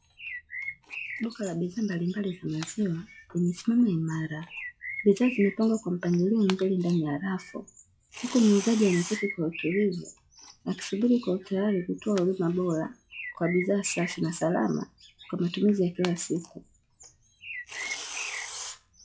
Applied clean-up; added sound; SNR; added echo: classical method log-MMSE.